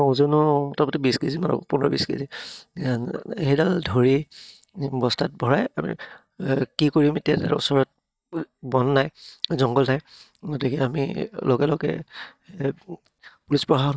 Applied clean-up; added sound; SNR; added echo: neural mask model DeepFilterNet 3.